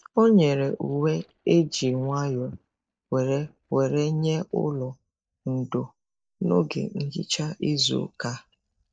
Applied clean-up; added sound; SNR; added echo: neural mask model DeepFilterNet 3.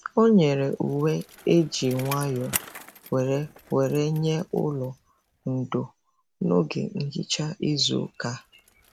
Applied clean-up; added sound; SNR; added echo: none; Bicycle; 18 dB; none.